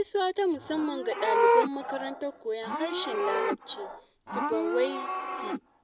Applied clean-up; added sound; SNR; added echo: none; Livestock, farm animals, working animals; -1 dB; none.